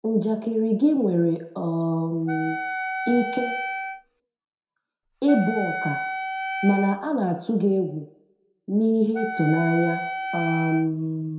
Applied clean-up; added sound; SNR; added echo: none; Wind instrument, woodwind instrument; 6 dB; reverberation time 0.5 s.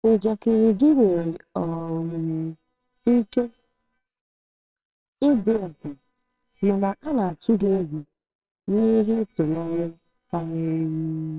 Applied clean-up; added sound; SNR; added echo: neural separator model SepFormer WHAMR!.